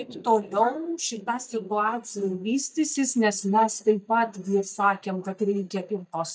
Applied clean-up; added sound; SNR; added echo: neural mask model DeepFilterNet 3.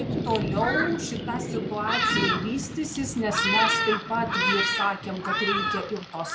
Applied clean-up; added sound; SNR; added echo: none; Thunderstorm; -2 dB; none.